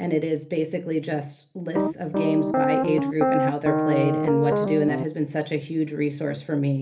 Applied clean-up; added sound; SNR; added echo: none; Piano; -2 dB; reverberation time 0.3 s.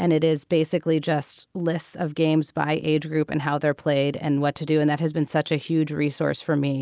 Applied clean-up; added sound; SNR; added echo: none; none; none; none.